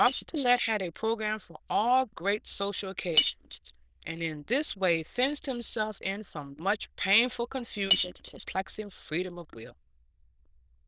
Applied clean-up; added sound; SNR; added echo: neural diffusion model UNIVERSE++.